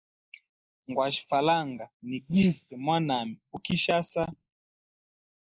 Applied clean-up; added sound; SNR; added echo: neural mask model Resemble Enhance denoiser.